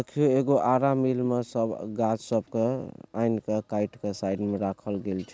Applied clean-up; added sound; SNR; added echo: none; none; none; none.